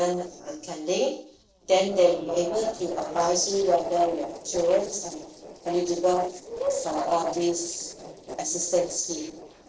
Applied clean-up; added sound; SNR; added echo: neural separator model SepFormer DNS4.